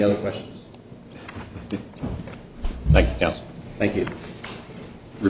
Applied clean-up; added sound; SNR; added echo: none; none; none; none.